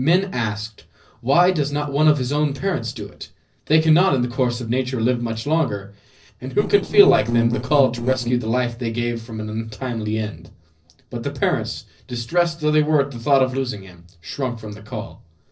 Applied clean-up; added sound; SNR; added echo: neural separator model SepFormer DNS4.